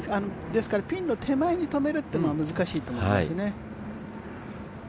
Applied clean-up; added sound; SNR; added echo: none; none; none; none.